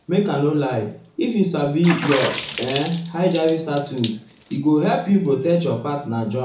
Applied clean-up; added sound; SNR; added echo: none; Water / Splash, splatter; 12 dB; reverberation time 0.7 s.